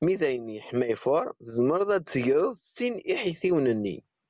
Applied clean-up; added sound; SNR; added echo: none; none; none; none.